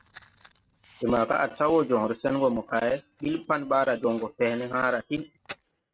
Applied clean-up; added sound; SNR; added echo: neural mask model RNNoise.